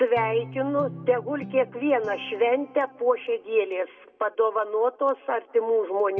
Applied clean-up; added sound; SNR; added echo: none; Guitar; 19 dB; reverberation time 0.5 s.